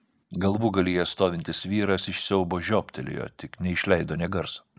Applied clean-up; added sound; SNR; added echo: none; none; none; none.